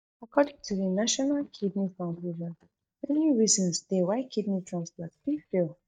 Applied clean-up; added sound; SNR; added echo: neural mask model DeepFilterNet 3.